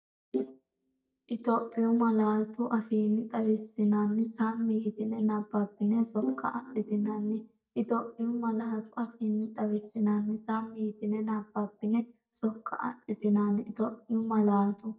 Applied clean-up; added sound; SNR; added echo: neural mask model DeepFilterNet 3.